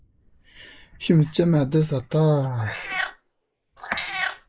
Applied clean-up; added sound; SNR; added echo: neural mask model Resemble Enhance denoiser.